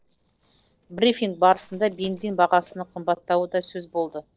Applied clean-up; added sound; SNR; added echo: neural separator model SepFormer DNS4.